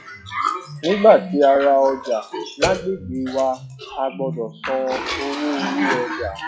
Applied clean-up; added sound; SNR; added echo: classical method log-MMSE.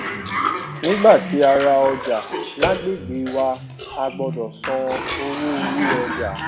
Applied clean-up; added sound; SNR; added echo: none; Cough; 6 dB; none.